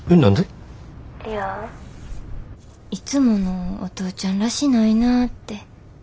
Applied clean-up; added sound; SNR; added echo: none; Fireworks; 15 dB; none.